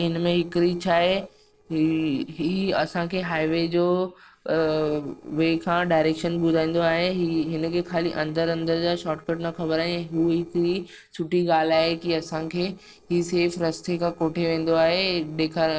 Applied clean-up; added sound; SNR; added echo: neural separator model SepFormer DNS4.